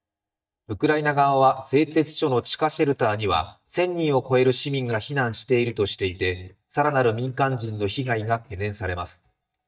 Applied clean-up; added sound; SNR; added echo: neural mask model DeepFilterNet 3.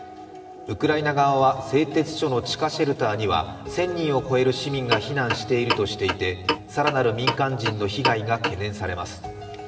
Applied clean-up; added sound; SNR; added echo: none; Clock; 5 dB; reverberation time 2.1 s.